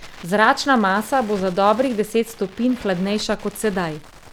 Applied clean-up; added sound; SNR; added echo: none; Crackle; 20 dB; none.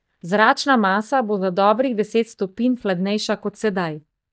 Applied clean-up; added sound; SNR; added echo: neural mask model DeepFilterNet 3.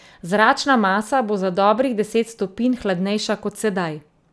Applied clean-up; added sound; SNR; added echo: none; none; none; none.